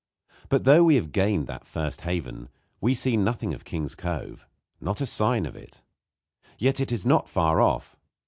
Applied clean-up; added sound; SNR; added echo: none; none; none; none.